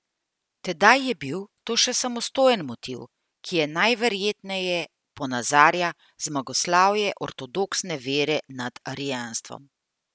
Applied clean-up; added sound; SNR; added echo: none; none; none; none.